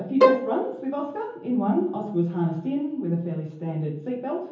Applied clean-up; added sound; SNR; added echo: none; Bowed string instrument; -4 dB; reverberation time 0.7 s.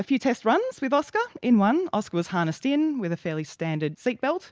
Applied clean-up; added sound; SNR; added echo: none; none; none; none.